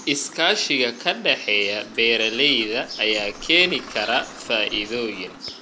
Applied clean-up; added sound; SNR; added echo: none; Engine starting / Bus; 19 dB; none.